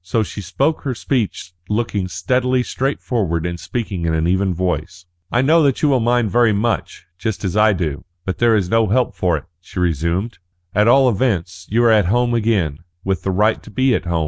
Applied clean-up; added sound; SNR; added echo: none; none; none; none.